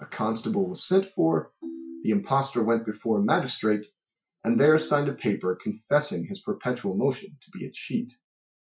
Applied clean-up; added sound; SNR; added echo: classical method Wiener filter.